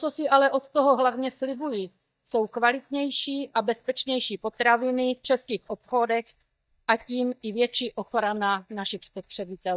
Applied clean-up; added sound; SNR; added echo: neural mask model DeepFilterNet 3.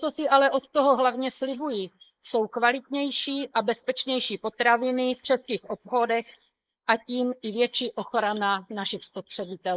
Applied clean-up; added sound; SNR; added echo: neural mask model Resemble Enhance denoiser.